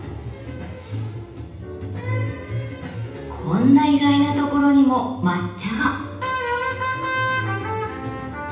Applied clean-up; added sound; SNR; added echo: none; none; none; reverberation time 0.9 s.